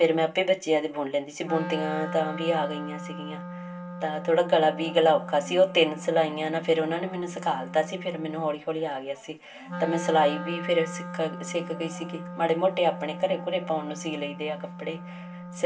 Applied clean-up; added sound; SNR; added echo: none; Wind instrument, woodwind instrument; 11 dB; reverberation time 0.2 s.